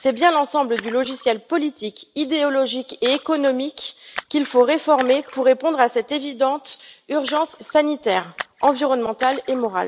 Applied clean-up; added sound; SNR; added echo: none; Splash, splatter; 19 dB; none.